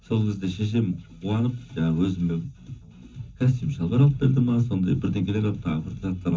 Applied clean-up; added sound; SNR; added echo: none; none; none; reverberation time 0.3 s.